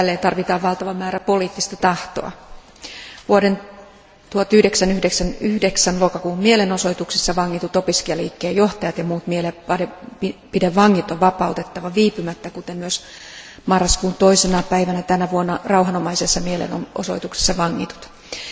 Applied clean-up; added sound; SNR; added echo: none; none; none; none.